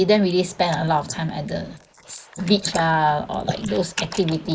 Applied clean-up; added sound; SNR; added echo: neural mask model Resemble Enhance denoiser.